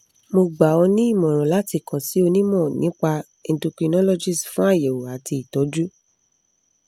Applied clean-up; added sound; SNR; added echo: none; none; none; none.